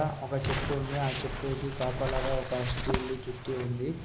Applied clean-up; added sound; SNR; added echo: none; Crumpling, crinkling + Walk, footsteps; 3 dB; none.